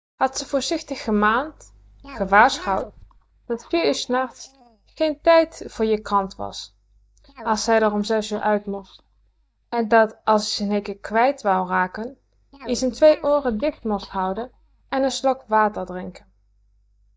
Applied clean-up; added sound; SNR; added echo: neural mask model DeepFilterNet 3.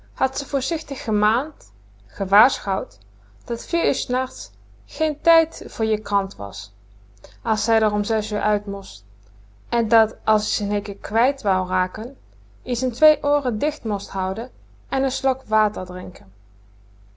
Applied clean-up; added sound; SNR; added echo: none; none; none; none.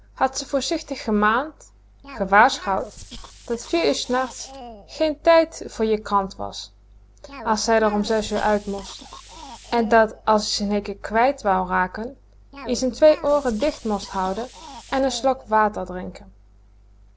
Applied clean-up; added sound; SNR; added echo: neural separator model SepFormer DNS4.